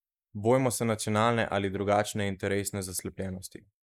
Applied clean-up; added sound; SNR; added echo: neural mask model Resemble Enhance denoiser.